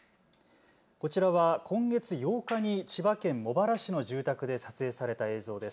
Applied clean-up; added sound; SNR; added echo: none; none; none; none.